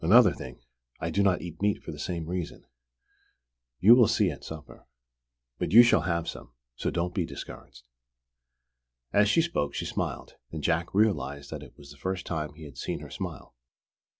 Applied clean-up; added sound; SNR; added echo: none; none; none; none.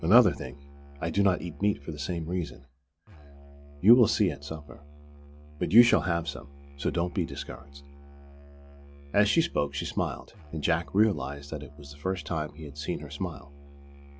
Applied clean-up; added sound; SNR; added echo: none; Musical instrument; 18 dB; none.